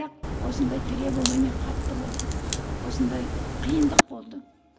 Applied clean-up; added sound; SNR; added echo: none; Crack; -2 dB; reverberation time 1.2 s.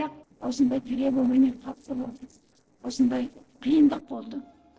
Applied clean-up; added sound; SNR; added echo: neural separator model SepFormer DNS4.